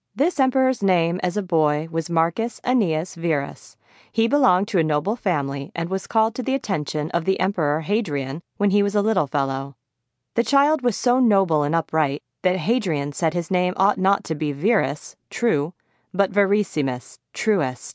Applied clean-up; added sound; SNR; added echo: none; none; none; none.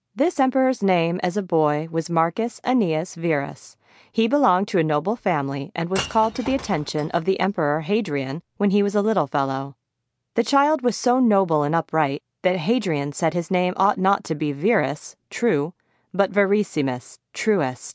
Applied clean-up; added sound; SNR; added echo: none; Shatter / Crushing; 16 dB; none.